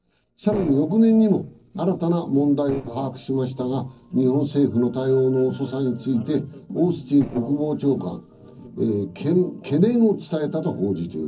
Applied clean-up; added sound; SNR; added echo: neural separator model SepFormer DNS4.